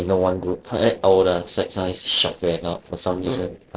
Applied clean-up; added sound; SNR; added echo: neural separator model SepFormer DNS4.